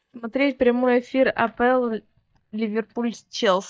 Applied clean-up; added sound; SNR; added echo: neural mask model DeepFilterNet 3.